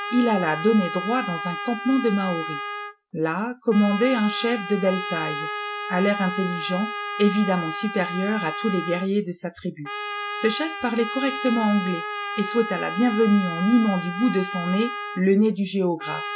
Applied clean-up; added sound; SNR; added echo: none; Trumpet; 8 dB; none.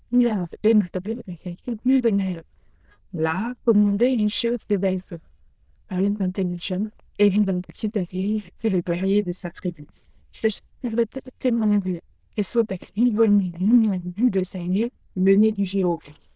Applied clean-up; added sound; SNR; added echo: neural diffusion model UNIVERSE++.